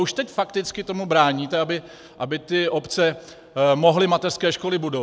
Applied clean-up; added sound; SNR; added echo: none; none; none; none.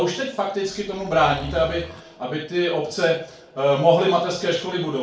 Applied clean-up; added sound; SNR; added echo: none; Zipper (clothing); 15 dB; reverberation time 0.4 s.